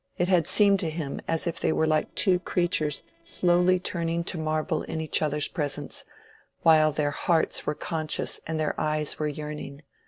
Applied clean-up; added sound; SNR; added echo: neural separator model SepFormer DNS4.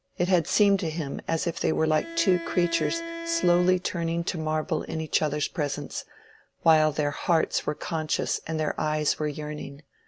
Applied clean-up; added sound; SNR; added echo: none; Bowed string instrument; 12 dB; none.